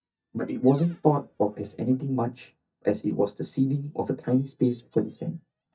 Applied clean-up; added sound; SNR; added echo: neural mask model DeepFilterNet 3.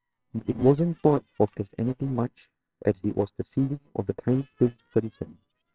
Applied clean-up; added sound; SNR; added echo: neural separator model SepFormer WHAMR!.